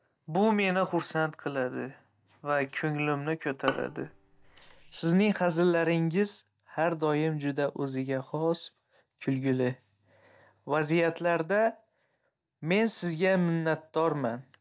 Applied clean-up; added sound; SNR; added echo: none; Bowed string instrument; 11 dB; none.